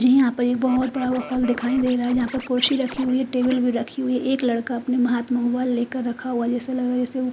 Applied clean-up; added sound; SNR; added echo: none; Scratching (performance technique); 16 dB; none.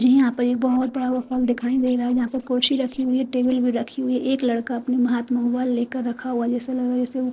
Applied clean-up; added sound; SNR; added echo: neural separator model SepFormer DNS4.